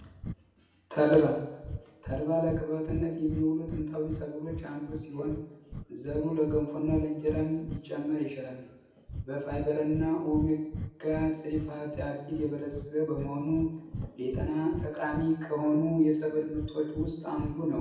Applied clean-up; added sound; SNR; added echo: none; Breathing; 10 dB; reverberation time 0.9 s.